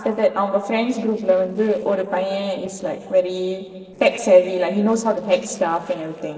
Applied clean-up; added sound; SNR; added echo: neural separator model SepFormer DNS4.